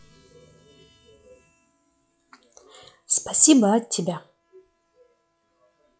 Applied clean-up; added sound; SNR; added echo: classical method log-MMSE.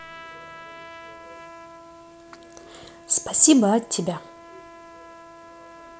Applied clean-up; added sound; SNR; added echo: none; Trumpet; 18 dB; none.